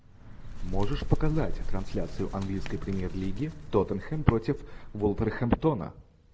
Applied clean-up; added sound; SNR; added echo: none; Bird; 3 dB; none.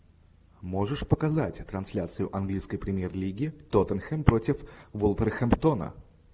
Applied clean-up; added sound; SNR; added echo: none; none; none; none.